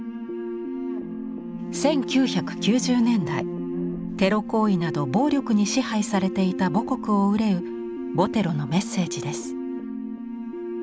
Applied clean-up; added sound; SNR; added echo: none; none; none; none.